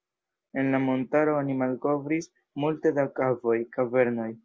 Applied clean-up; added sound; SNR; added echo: none; none; none; none.